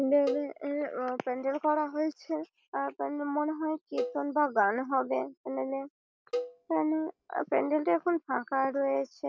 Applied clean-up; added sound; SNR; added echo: none; Cowbell; 11 dB; none.